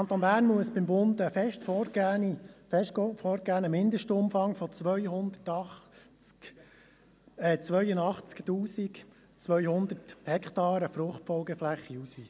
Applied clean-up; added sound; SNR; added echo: none; none; none; none.